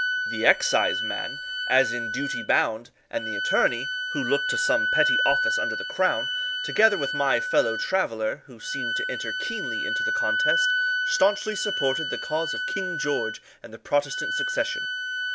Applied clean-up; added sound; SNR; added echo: none; Wind instrument, woodwind instrument; 1 dB; none.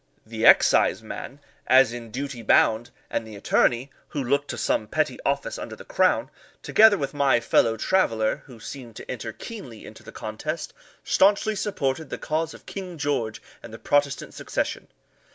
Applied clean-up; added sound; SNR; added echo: none; none; none; none.